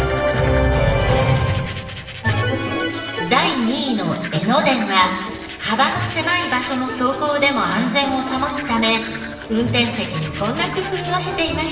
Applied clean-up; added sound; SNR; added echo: none; Domestic sounds, home sounds; 17 dB; reverberation time 1.2 s.